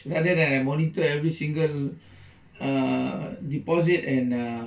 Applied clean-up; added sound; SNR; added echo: none; none; none; reverberation time 0.2 s.